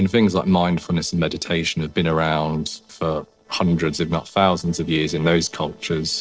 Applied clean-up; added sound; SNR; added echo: neural separator model SepFormer DNS4.